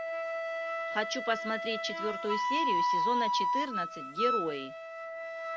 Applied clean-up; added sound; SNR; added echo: none; Wind instrument, woodwind instrument; -4 dB; none.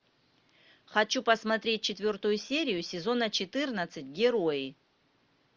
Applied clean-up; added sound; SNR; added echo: none; none; none; none.